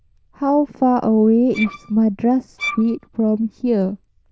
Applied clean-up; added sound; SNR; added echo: neural diffusion model UNIVERSE++.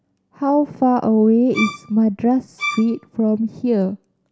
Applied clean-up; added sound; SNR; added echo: none; Bowed string instrument; 10 dB; none.